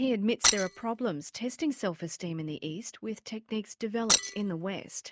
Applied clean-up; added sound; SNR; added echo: neural mask model RNNoise.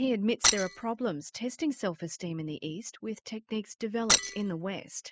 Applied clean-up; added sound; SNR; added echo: classical method spectral subtraction.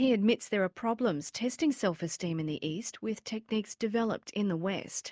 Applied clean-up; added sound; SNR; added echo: none; none; none; none.